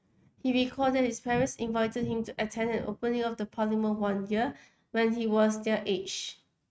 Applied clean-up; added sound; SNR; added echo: neural mask model RNNoise.